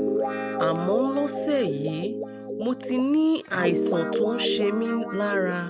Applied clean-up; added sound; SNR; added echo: none; Guitar; 2 dB; none.